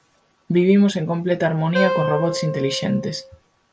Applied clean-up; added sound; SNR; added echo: none; Wind instrument, woodwind instrument; 6 dB; none.